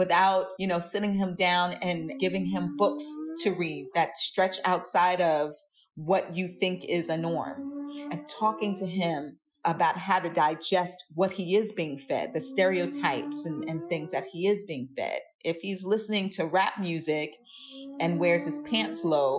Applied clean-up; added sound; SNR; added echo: classical method Wiener filter.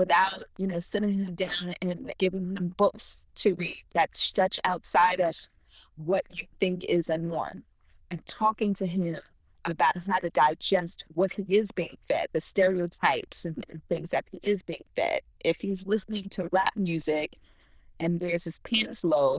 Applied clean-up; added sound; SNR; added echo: neural diffusion model UNIVERSE++.